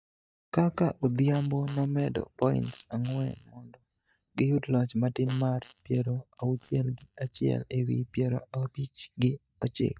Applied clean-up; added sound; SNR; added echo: neural mask model DeepFilterNet 3.